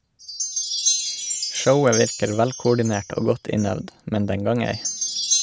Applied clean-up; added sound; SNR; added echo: none; Wind chime; 5 dB; none.